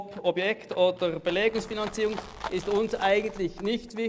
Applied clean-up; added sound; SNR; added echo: none; Zipper (clothing) + Livestock, farm animals, working animals; 15 dB; none.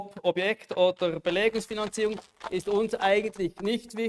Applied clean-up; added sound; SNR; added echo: neural mask model RNNoise.